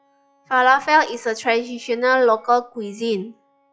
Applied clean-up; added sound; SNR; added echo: classical method log-MMSE.